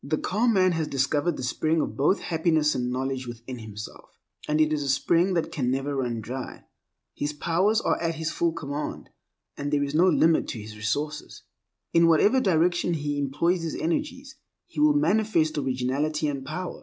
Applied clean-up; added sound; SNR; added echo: none; none; none; none.